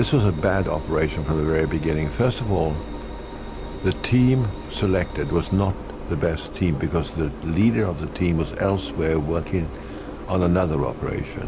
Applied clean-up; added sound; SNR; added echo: none; Engine; 10 dB; none.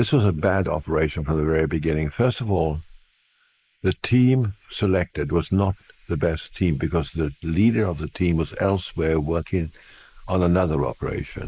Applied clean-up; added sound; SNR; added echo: neural mask model Resemble Enhance denoiser.